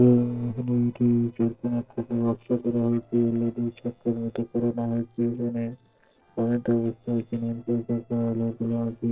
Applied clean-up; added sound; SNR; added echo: neural separator model SepFormer DNS4.